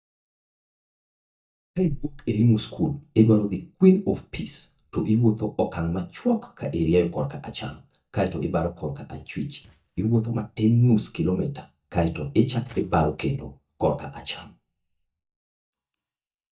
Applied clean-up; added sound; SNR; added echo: neural mask model DeepFilterNet 3.